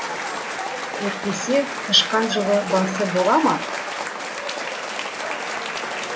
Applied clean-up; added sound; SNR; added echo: none; Applause / Cheering; 4 dB; none.